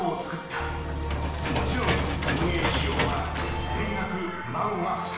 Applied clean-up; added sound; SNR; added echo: none; Engine / Mechanisms; -2 dB; reverberation time 0.9 s.